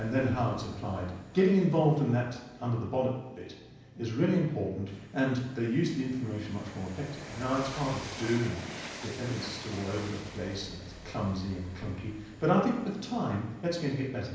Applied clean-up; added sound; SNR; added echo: none; Train; 16 dB; reverberation time 0.9 s.